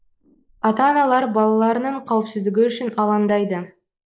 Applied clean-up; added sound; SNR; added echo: neural mask model Resemble Enhance denoiser.